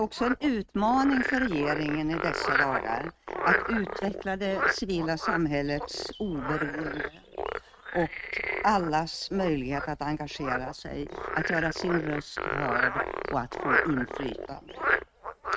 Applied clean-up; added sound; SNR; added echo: neural mask model RNNoise.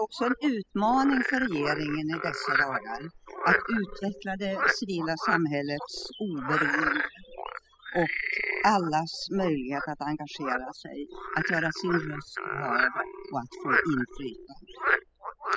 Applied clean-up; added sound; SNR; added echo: classical method spectral subtraction.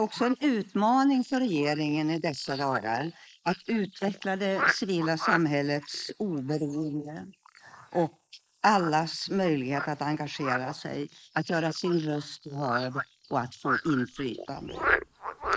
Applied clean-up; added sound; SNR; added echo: neural mask model Resemble Enhance denoiser.